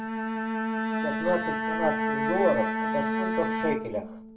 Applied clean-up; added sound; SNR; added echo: none; Bowed string instrument; -2 dB; reverberation time 0.3 s.